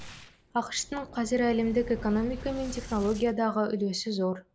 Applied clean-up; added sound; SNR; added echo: none; Boom; 15 dB; none.